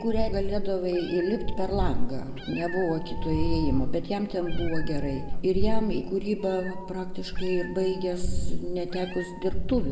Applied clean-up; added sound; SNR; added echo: none; Meow; -2 dB; reverberation time 1.1 s.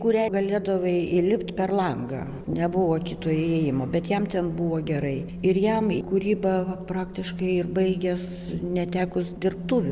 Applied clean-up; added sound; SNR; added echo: none; none; none; none.